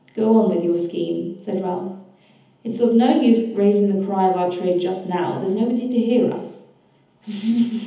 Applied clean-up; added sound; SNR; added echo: none; none; none; reverberation time 1.3 s.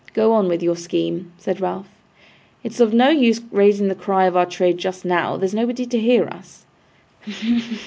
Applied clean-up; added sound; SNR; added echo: none; none; none; none.